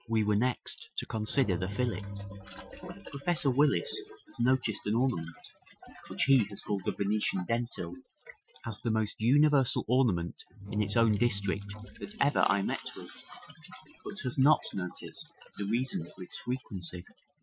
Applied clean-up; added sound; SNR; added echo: classical method Wiener filter.